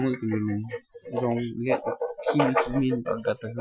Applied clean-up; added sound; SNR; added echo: classical method Wiener filter.